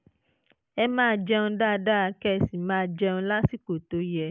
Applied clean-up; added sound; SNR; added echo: none; none; none; none.